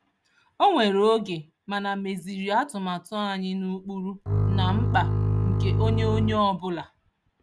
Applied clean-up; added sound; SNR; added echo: none; Bowed string instrument; -3 dB; none.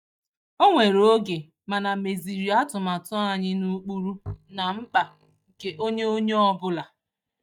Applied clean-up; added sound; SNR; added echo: neural mask model DeepFilterNet 3.